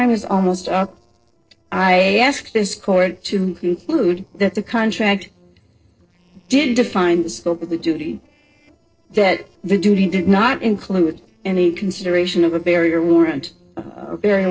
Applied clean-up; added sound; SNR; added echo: neural separator model SepFormer DNS4.